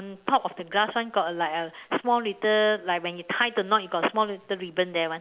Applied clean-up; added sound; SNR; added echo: none; none; none; none.